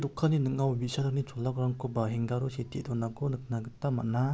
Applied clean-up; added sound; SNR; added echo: none; none; none; none.